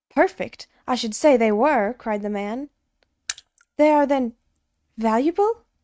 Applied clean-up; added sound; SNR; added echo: neural mask model RNNoise.